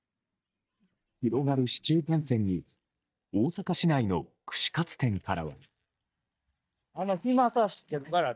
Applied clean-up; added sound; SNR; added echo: neural mask model DeepFilterNet 3.